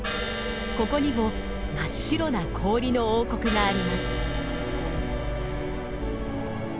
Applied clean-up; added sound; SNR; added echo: none; Crash cymbal; 8 dB; none.